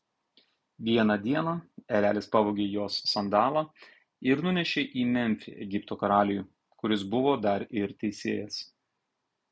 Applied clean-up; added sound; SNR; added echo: none; none; none; none.